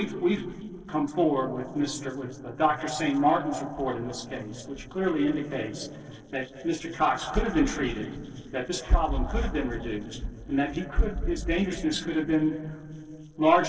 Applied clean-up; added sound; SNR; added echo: neural separator model SepFormer DNS4.